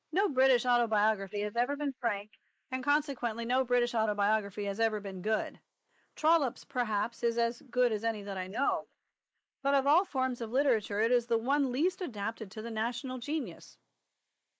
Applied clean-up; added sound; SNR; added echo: neural mask model Resemble Enhance denoiser.